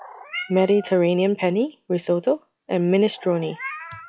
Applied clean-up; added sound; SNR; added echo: classical method log-MMSE.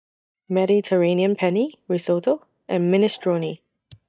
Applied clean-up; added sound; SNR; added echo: neural mask model DeepFilterNet 3.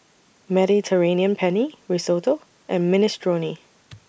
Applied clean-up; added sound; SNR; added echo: none; none; none; none.